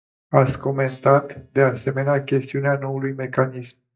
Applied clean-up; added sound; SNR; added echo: neural mask model DeepFilterNet 3.